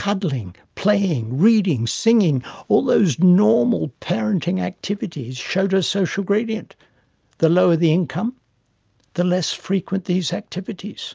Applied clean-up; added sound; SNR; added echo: none; none; none; none.